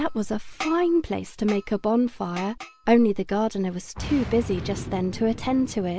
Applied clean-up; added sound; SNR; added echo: none; Boom; 14 dB; none.